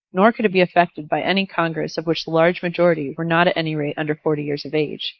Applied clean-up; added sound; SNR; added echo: neural mask model Resemble Enhance denoiser.